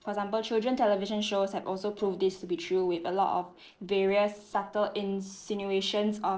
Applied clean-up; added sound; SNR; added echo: neural separator model SepFormer DNS4.